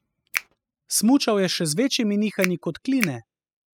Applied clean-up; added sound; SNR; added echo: classical method spectral subtraction.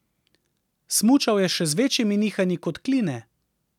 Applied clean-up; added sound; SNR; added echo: none; none; none; none.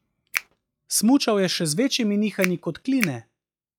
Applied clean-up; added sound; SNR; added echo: classical method log-MMSE.